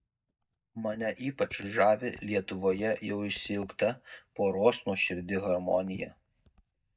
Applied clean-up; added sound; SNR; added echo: neural mask model DeepFilterNet 3.